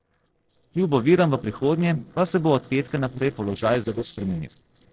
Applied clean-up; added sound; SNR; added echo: neural separator model SepFormer DNS4.